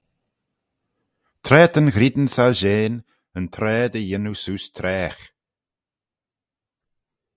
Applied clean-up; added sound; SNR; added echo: none; none; none; none.